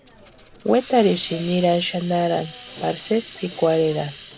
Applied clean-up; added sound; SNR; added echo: none; Hiss; 18 dB; none.